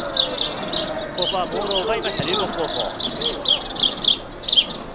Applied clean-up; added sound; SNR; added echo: none; Bird vocalization, bird call, bird song; -2 dB; none.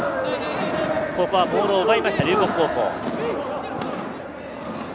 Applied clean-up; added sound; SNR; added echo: none; none; none; none.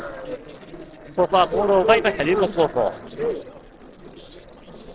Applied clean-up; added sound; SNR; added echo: neural separator model SepFormer DNS4.